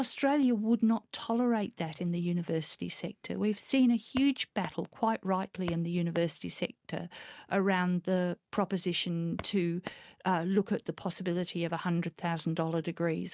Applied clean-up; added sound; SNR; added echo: neural mask model RNNoise.